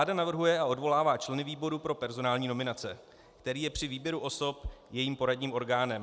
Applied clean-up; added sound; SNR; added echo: none; none; none; none.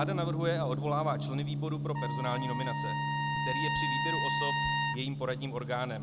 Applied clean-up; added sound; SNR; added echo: none; Trumpet + Gong; -3 dB; none.